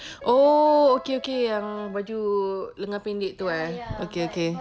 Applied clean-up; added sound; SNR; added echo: none; Piano; 18 dB; none.